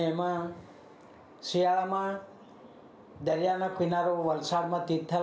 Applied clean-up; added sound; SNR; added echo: none; none; none; none.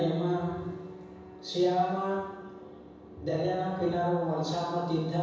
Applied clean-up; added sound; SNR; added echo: none; Piano; 16 dB; reverberation time 1.1 s.